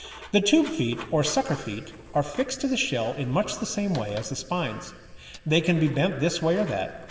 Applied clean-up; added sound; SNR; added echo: none; Writing; 19 dB; reverberation time 2.0 s.